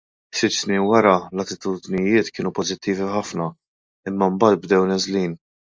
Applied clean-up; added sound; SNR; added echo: neural mask model Resemble Enhance denoiser.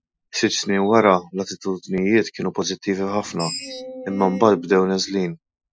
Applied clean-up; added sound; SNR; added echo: classical method Wiener filter.